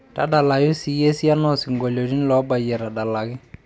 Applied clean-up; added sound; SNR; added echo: none; none; none; none.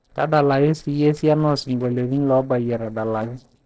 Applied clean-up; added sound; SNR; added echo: neural separator model SepFormer DNS4.